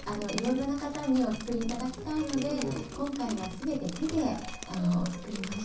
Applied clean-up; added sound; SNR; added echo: none; Drip; 10 dB; reverberation time 0.6 s.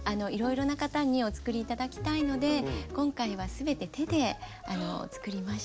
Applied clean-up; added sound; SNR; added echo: none; none; none; none.